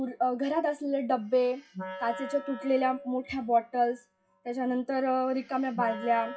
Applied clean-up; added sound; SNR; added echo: classical method WPE with log-MMSE.